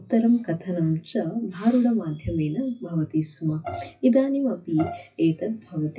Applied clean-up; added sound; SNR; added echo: classical method WPE with log-MMSE.